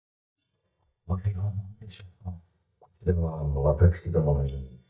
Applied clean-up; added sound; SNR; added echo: neural mask model DeepFilterNet 3.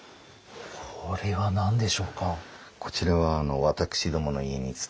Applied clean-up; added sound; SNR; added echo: none; none; none; none.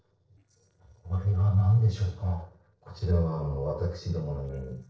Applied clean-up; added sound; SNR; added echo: neural separator model SepFormer DNS4.